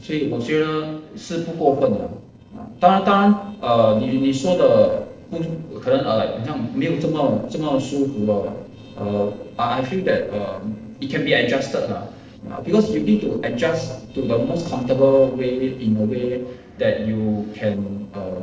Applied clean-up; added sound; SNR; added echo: neural separator model SepFormer DNS4.